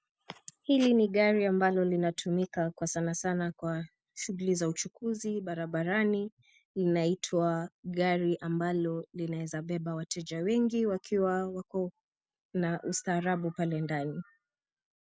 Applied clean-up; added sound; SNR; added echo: none; none; none; none.